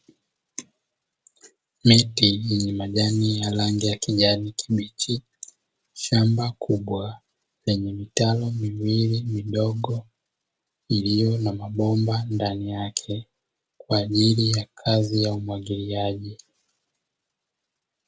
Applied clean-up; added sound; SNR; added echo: none; none; none; none.